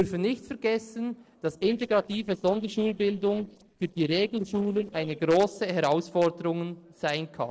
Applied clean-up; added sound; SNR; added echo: neural separator model SepFormer DNS4.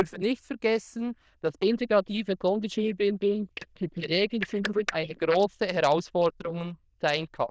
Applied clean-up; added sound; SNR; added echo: neural diffusion model UNIVERSE++.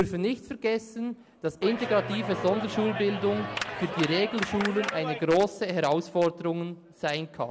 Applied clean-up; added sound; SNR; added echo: none; Clapping; 6 dB; none.